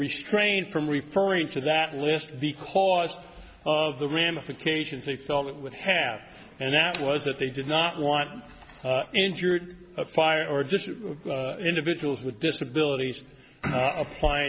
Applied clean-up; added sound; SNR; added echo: none; none; none; none.